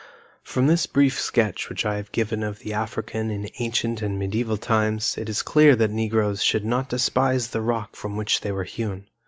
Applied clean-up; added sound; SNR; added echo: none; none; none; none.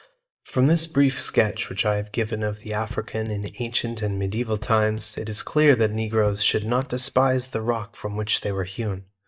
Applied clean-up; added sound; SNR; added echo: neural mask model DeepFilterNet 3.